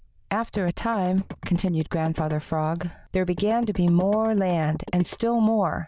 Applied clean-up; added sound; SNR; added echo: neural diffusion model UNIVERSE++.